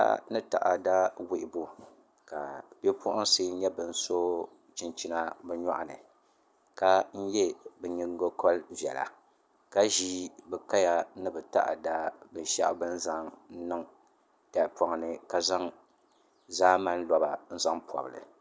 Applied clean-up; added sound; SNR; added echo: none; none; none; none.